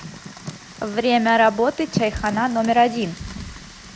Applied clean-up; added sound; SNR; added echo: none; Fire; 13 dB; none.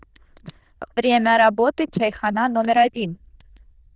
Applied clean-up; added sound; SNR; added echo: neural diffusion model UNIVERSE++.